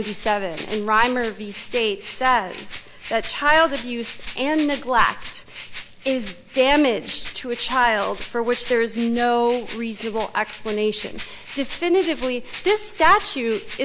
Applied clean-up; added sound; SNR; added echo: none; Rattle (instrument); 0 dB; none.